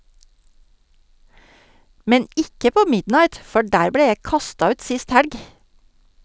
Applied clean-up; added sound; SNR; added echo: none; none; none; none.